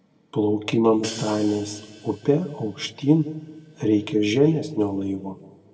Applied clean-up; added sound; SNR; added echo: none; Hi-hat; 20 dB; reverberation time 1.5 s.